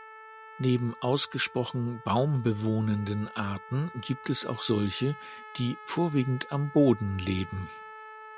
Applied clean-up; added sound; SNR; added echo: none; Trumpet; 17 dB; none.